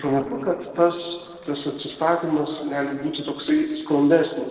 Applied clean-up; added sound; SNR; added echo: neural separator model SepFormer DNS4.